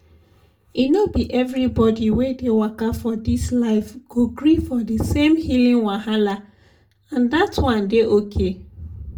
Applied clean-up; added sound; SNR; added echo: none; none; none; reverberation time 0.2 s.